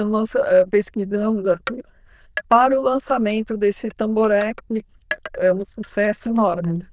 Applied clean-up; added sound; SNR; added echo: neural diffusion model UNIVERSE++.